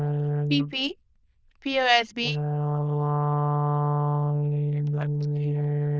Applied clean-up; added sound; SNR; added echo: neural diffusion model UNIVERSE++.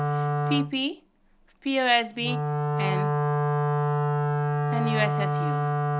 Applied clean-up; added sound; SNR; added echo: none; Wind instrument, woodwind instrument; -4 dB; none.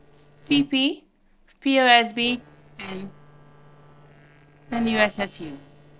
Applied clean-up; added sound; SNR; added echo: neural separator model SepFormer DNS4.